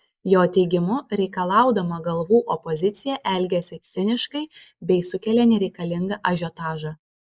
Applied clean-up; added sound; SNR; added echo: neural mask model Resemble Enhance denoiser.